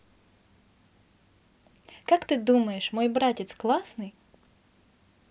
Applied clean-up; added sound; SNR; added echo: none; none; none; none.